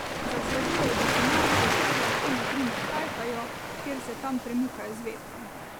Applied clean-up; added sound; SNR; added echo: none; Waves, surf; -5 dB; none.